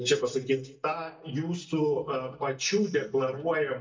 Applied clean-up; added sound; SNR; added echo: neural mask model DeepFilterNet 3.